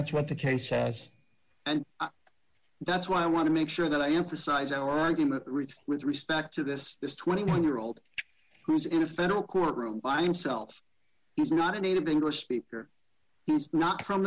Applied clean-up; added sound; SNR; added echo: none; none; none; none.